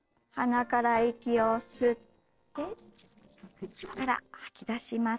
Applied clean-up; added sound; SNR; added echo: neural separator model SepFormer DNS4.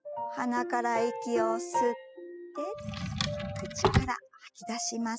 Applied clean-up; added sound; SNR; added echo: classical method spectral subtraction.